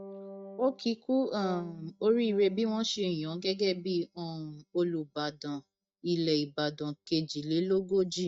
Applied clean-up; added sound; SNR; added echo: neural mask model DeepFilterNet 3.